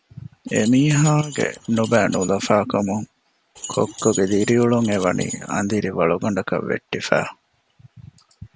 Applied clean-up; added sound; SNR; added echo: none; Keys jangling; 14 dB; none.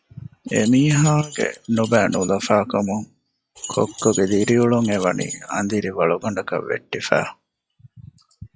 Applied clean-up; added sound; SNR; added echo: classical method log-MMSE.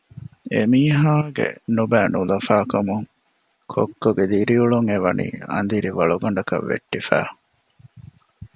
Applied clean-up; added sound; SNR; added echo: none; none; none; none.